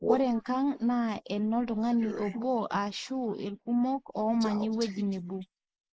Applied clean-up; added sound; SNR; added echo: neural mask model Resemble Enhance denoiser.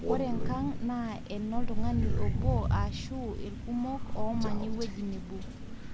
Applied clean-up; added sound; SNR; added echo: none; Crow; -5 dB; none.